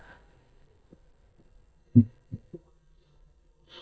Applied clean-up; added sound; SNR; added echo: neural mask model DeepFilterNet 3.